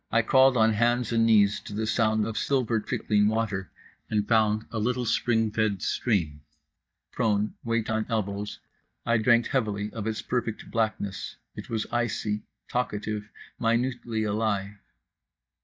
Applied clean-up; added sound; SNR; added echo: neural mask model DeepFilterNet 3.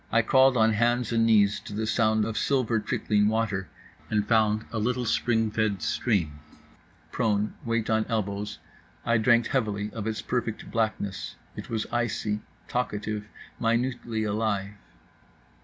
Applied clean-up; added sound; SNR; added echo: none; none; none; none.